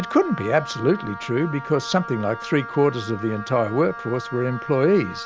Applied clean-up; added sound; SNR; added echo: none; Wind instrument, woodwind instrument; 12 dB; none.